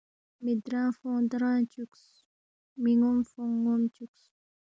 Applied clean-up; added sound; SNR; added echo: none; none; none; none.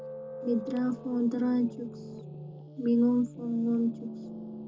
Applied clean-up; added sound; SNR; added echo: none; Piano; 12 dB; reverberation time 0.2 s.